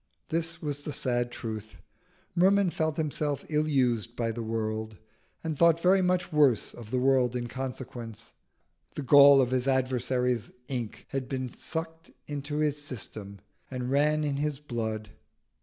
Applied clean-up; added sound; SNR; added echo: none; none; none; none.